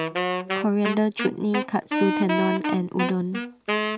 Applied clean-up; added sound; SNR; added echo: none; Wind instrument, woodwind instrument; 2 dB; none.